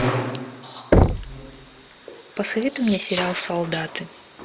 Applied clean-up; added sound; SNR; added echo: none; Squeak + Knock; -3 dB; none.